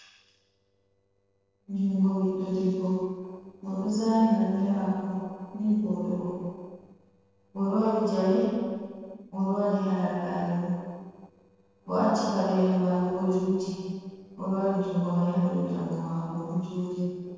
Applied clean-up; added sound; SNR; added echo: neural separator model SepFormer DNS4.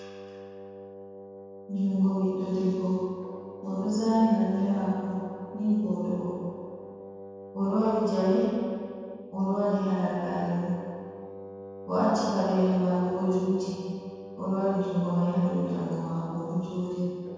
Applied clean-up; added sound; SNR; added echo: none; Wind instrument, woodwind instrument; 16 dB; reverberation time 2.1 s.